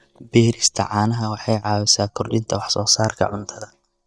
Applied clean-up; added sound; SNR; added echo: neural mask model DeepFilterNet 3.